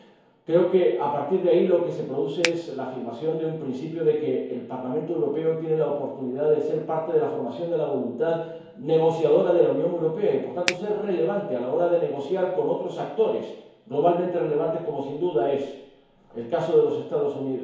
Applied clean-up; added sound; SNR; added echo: none; Finger snapping; 5 dB; reverberation time 1.0 s.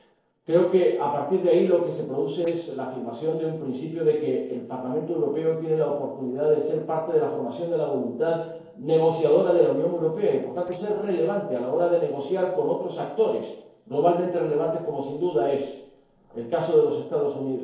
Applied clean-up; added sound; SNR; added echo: neural separator model SepFormer DNS4.